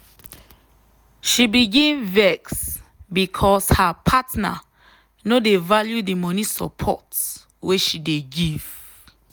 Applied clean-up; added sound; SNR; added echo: none; none; none; none.